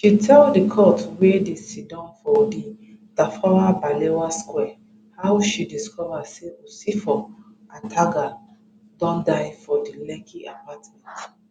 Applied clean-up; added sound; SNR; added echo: none; none; none; none.